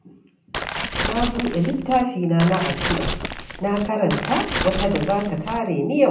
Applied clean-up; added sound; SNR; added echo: none; Tearing; 4 dB; reverberation time 0.6 s.